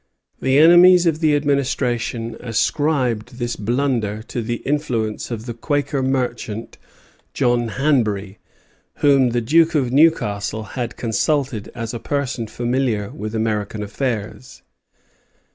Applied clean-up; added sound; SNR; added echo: none; none; none; none.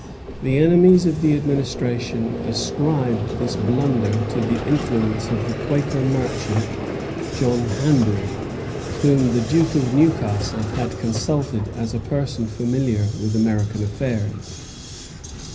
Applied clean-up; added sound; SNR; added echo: none; Vehicle; 7 dB; reverberation time 0.5 s.